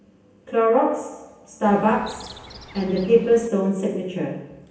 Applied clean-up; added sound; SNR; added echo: none; Chirp, tweet; 20 dB; reverberation time 0.9 s.